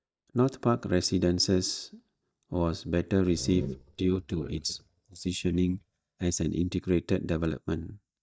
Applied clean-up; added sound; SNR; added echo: neural mask model DeepFilterNet 3.